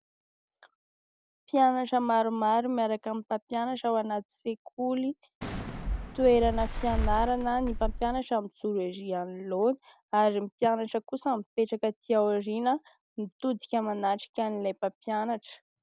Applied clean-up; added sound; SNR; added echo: none; Fireworks; 3 dB; none.